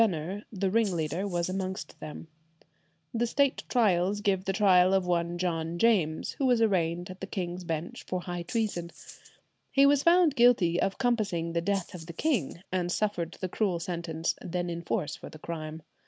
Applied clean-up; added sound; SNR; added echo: none; Rattle (instrument); 18 dB; none.